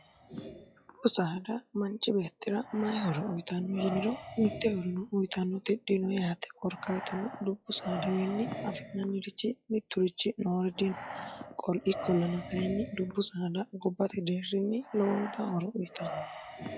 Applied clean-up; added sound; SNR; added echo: classical method log-MMSE.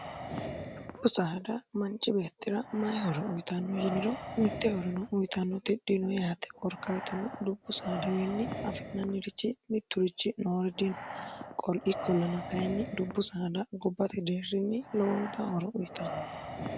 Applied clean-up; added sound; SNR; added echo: none; Breathing; 10 dB; none.